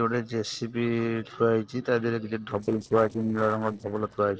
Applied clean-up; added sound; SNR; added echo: neural separator model SepFormer DNS4.